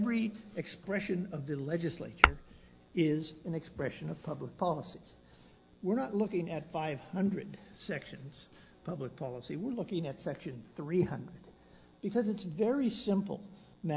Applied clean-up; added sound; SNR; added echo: none; Tap / Glass; -4 dB; none.